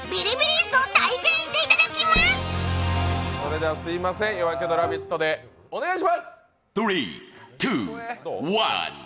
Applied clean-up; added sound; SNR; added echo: none; Bowed string instrument; 17 dB; none.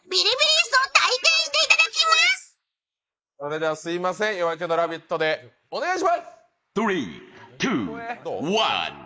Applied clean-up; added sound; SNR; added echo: neural mask model Resemble Enhance denoiser.